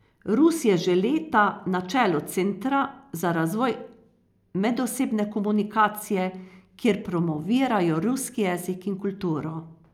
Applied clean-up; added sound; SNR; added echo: none; none; none; none.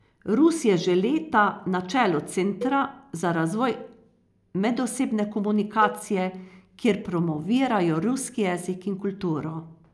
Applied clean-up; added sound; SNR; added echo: none; Cowbell; 15 dB; none.